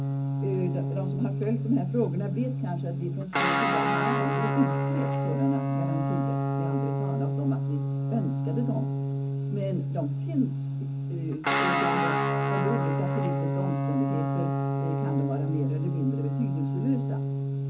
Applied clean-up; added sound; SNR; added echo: none; Guitar; -5 dB; reverberation time 0.3 s.